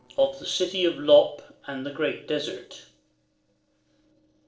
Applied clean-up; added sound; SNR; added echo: neural separator model SepFormer DNS4.